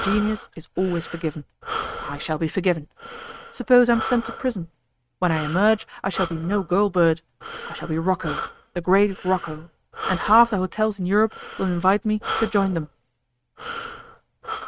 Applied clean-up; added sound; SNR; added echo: neural mask model RNNoise.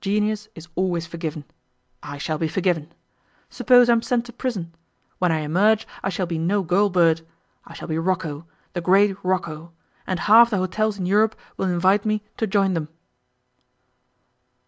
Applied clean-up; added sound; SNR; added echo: none; none; none; none.